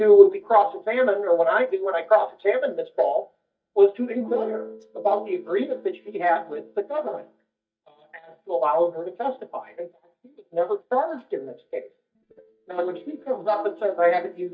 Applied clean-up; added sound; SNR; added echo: neural mask model DeepFilterNet 3.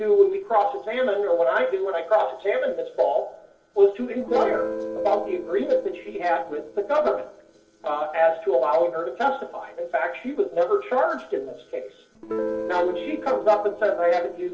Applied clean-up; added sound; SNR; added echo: neural separator model SepFormer DNS4.